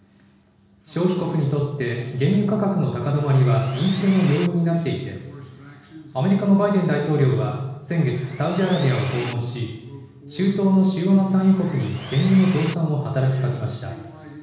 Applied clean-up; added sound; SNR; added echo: none; Sawing; 16 dB; reverberation time 1.1 s.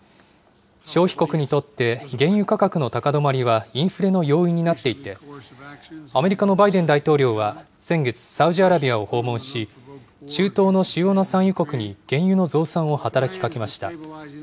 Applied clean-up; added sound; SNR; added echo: none; none; none; none.